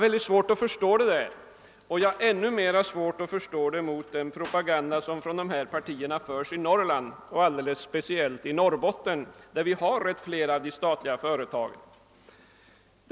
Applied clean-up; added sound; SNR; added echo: none; Clapping; 17 dB; none.